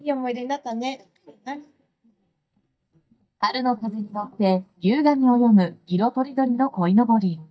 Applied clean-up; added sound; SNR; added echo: neural mask model DeepFilterNet 3.